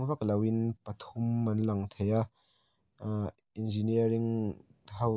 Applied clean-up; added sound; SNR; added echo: none; none; none; none.